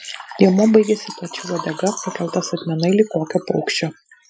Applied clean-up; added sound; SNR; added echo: classical method Wiener filter.